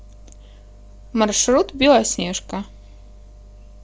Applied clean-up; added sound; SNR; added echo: none; none; none; none.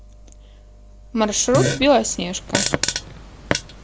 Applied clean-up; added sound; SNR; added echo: none; Fart; 2 dB; none.